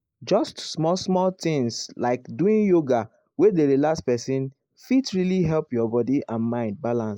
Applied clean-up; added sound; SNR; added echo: neural mask model Resemble Enhance denoiser.